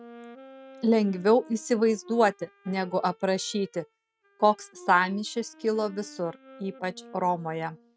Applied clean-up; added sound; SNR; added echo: neural mask model RNNoise.